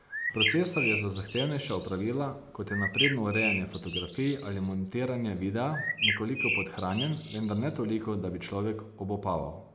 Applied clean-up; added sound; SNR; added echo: none; Bird; 2 dB; none.